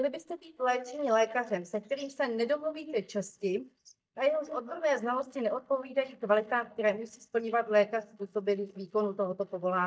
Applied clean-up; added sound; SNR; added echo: neural mask model DeepFilterNet 3.